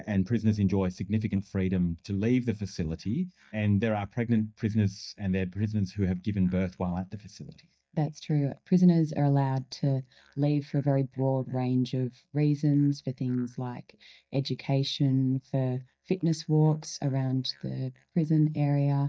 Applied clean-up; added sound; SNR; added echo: neural mask model DeepFilterNet 3.